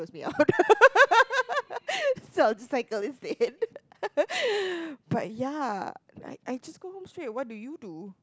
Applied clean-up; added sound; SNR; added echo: none; none; none; none.